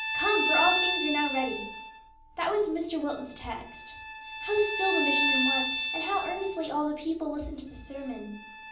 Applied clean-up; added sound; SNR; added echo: none; Bowed string instrument; 1 dB; reverberation time 0.6 s.